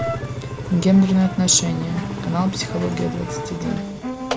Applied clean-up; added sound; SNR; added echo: none; Engine; 7 dB; none.